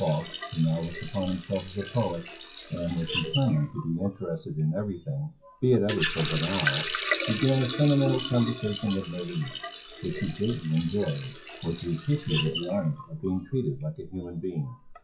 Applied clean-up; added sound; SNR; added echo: classical method WPE with log-MMSE.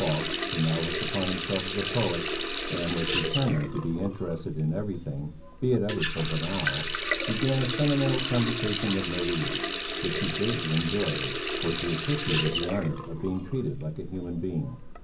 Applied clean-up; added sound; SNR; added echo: none; Water tap, faucet; 3 dB; reverberation time 0.4 s.